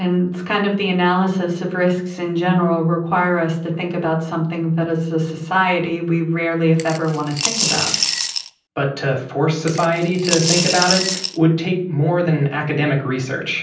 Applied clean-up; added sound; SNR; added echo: none; Coin (dropping) / Glass; 3 dB; reverberation time 0.6 s.